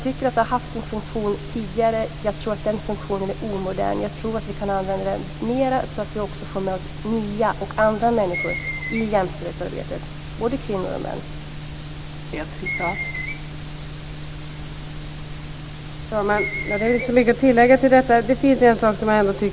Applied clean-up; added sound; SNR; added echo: none; Screech; 12 dB; none.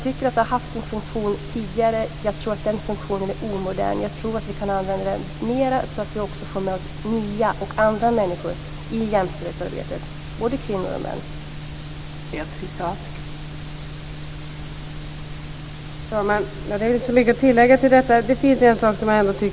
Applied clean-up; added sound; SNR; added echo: none; none; none; none.